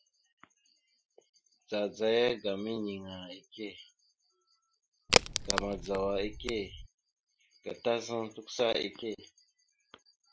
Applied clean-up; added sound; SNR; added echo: classical method Wiener filter.